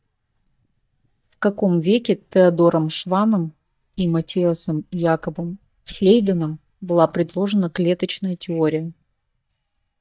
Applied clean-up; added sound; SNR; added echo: neural mask model DeepFilterNet 3.